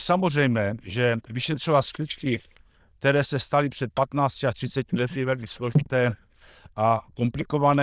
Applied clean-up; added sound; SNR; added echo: neural diffusion model UNIVERSE++.